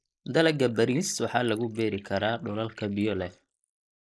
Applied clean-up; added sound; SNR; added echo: neural mask model Resemble Enhance denoiser.